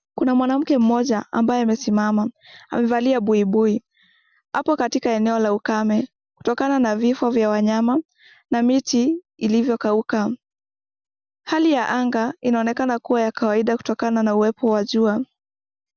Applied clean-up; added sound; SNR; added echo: none; none; none; none.